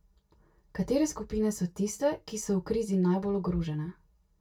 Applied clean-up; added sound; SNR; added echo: none; none; none; reverberation time 0.1 s.